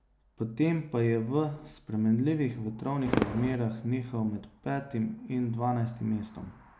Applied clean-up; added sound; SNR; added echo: none; Fireworks; 11 dB; none.